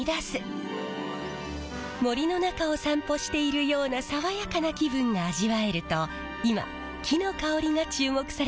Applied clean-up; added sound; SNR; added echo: none; Trumpet; 17 dB; none.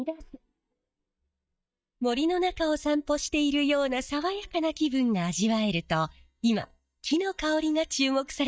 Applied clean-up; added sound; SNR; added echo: neural mask model DeepFilterNet 3.